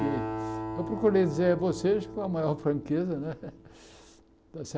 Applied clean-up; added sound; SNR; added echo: none; Acoustic guitar; 9 dB; none.